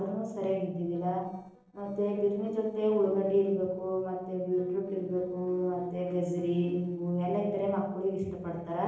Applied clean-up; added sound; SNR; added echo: neural separator model SepFormer DNS4.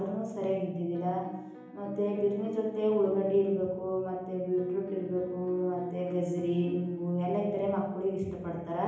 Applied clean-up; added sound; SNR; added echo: none; Piano; 17 dB; reverberation time 1.0 s.